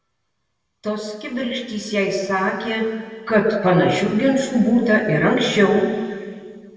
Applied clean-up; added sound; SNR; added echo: none; none; none; reverberation time 1.9 s.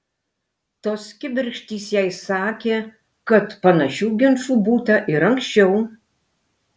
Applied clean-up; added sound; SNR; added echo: none; none; none; none.